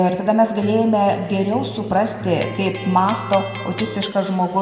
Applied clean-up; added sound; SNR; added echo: none; Electric guitar; 12 dB; reverberation time 1.8 s.